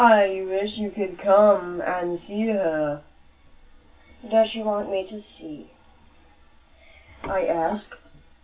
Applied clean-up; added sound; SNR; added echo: none; none; none; reverberation time 0.2 s.